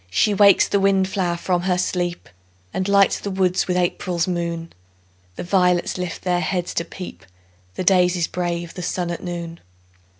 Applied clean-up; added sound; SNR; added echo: none; none; none; none.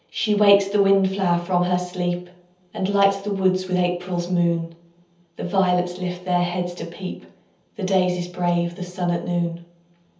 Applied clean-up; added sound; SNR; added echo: none; none; none; reverberation time 0.7 s.